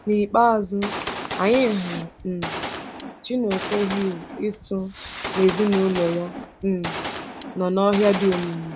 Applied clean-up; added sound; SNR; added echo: none; Fireworks + Gunshot, gunfire; 10 dB; none.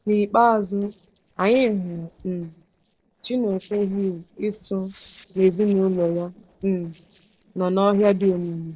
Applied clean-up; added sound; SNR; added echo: neural separator model SepFormer DNS4.